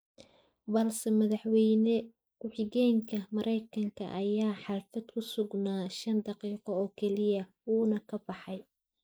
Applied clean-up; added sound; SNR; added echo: neural mask model Resemble Enhance denoiser.